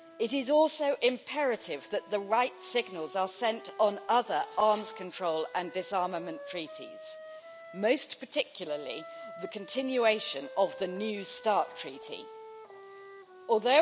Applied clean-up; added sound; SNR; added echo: none; Wind instrument, woodwind instrument; 17 dB; none.